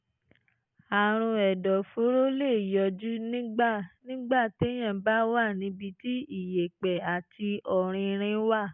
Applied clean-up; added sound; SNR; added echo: none; none; none; none.